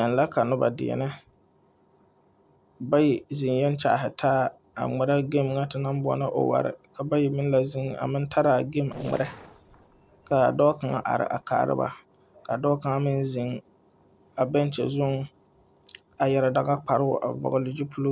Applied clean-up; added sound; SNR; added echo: neural separator model SepFormer DNS4.